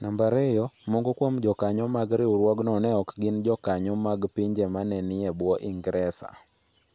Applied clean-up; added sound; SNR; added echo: none; none; none; none.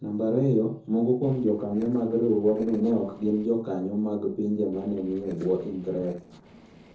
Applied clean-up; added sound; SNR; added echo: neural separator model SepFormer DNS4.